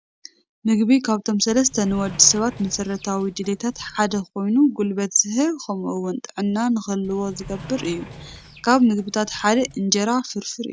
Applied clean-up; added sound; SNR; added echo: none; Sliding door; 19 dB; none.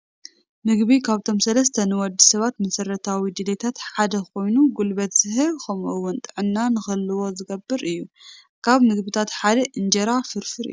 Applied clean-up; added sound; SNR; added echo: none; none; none; none.